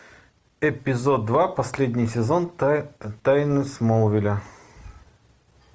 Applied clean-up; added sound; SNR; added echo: none; none; none; none.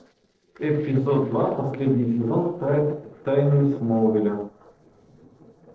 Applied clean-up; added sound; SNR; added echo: neural separator model SepFormer DNS4.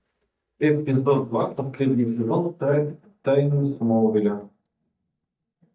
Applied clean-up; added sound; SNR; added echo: neural mask model DeepFilterNet 3.